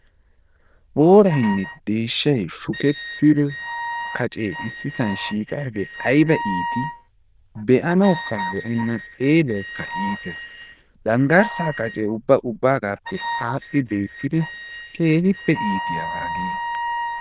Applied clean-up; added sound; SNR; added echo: neural diffusion model UNIVERSE++.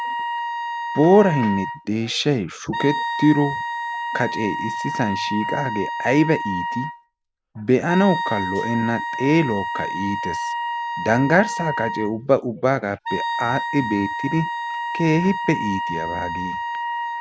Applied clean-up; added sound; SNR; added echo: none; Wind instrument, woodwind instrument; 5 dB; none.